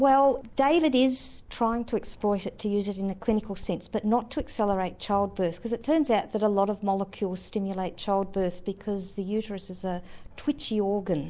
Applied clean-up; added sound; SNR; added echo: none; Writing; 18 dB; none.